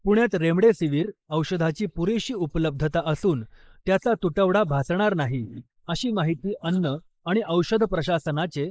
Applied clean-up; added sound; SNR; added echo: neural mask model Resemble Enhance denoiser.